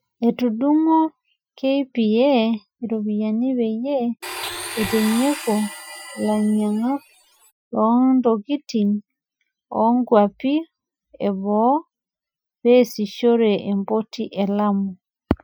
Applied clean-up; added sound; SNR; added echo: classical method Wiener filter.